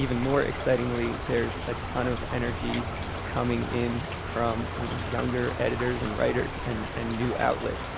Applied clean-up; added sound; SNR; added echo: none; Stream / Trickle, dribble; 4 dB; none.